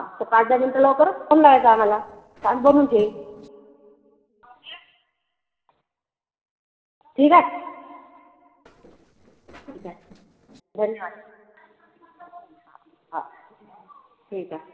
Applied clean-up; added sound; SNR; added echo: neural separator model SepFormer DNS4.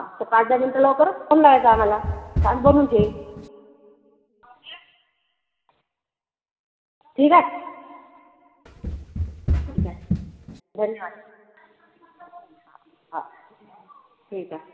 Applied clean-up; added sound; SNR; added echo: none; Run; 3 dB; reverberation time 1.9 s.